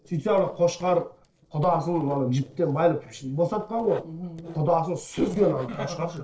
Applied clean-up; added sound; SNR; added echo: neural separator model SepFormer DNS4.